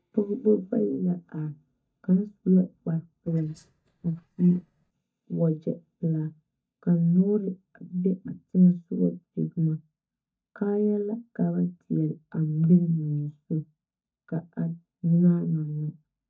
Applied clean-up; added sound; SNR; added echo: neural mask model DeepFilterNet 3.